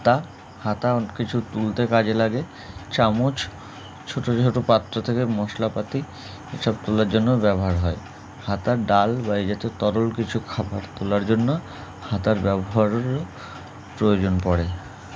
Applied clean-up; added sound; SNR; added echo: none; none; none; none.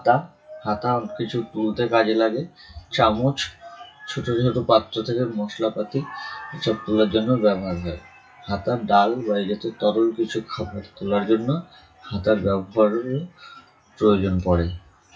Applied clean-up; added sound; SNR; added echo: classical method WPE with log-MMSE.